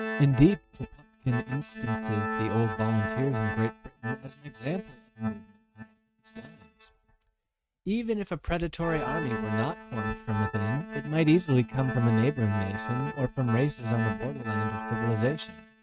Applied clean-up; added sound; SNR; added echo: neural mask model RNNoise.